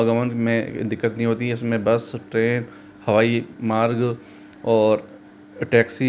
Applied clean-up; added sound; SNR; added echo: none; none; none; none.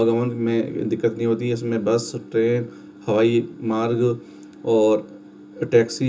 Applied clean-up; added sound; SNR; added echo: none; none; none; reverberation time 0.2 s.